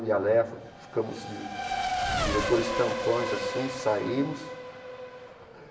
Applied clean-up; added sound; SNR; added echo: none; Race car, auto racing / Accelerating, revving, vroom; 3 dB; reverberation time 0.9 s.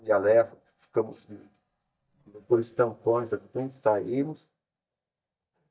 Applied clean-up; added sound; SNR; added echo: neural mask model DeepFilterNet 3.